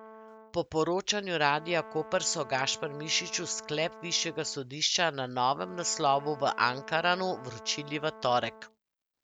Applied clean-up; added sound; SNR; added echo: none; Brass instrument; 17 dB; none.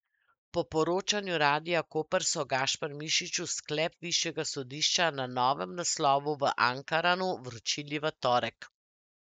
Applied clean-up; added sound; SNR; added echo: neural mask model Resemble Enhance denoiser.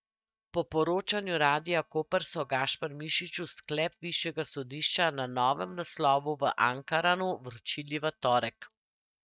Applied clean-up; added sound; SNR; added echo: neural mask model DeepFilterNet 3.